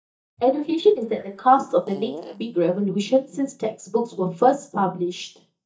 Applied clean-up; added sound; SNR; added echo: neural mask model DeepFilterNet 3.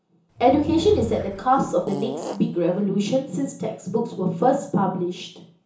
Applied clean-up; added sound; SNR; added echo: none; Fart / Drawer open or close; 11 dB; reverberation time 0.7 s.